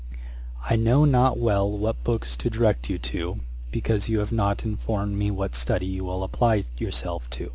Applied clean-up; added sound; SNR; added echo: none; none; none; none.